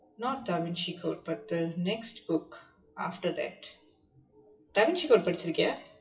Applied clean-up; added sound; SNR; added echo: classical method WPE with log-MMSE.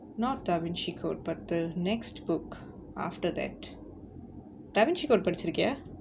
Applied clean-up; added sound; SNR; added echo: none; none; none; none.